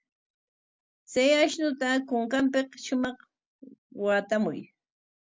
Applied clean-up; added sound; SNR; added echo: none; none; none; none.